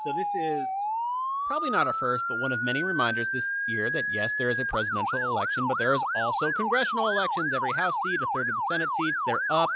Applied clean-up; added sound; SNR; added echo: classical method log-MMSE.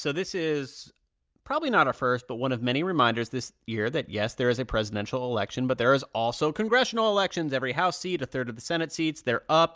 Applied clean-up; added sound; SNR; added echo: none; none; none; none.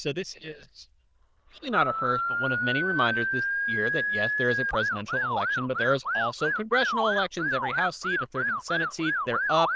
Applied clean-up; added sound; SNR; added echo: neural diffusion model UNIVERSE++.